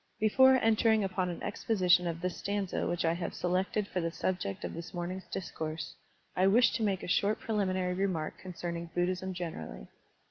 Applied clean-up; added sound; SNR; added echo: none; none; none; none.